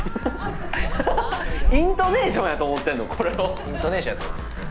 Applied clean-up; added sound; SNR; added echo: none; Animal; 2 dB; none.